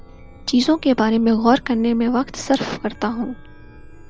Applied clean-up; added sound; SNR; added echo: none; Chime; 19 dB; none.